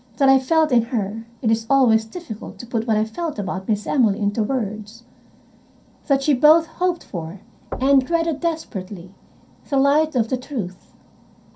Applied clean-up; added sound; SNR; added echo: none; Knock / Wood / Percussion; 16 dB; reverberation time 0.3 s.